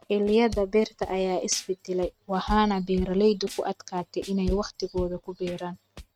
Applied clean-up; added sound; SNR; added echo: neural mask model RNNoise.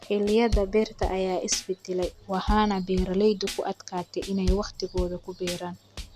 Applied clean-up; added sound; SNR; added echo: none; Tambourine / Drum / Drum kit; 7 dB; none.